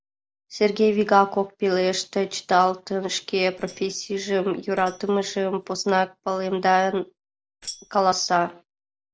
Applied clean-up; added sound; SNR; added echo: neural separator model SepFormer DNS4.